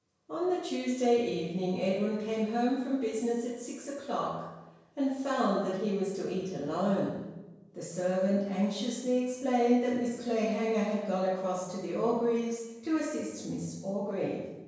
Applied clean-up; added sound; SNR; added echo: none; none; none; reverberation time 1.0 s.